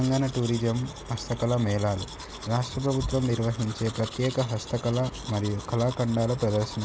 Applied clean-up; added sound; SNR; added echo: none; Domestic sounds, home sounds; 16 dB; none.